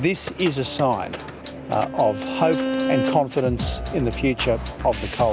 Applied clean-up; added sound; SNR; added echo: none; Bowed string instrument; 6 dB; none.